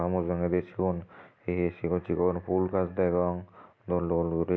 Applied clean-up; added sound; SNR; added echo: none; none; none; none.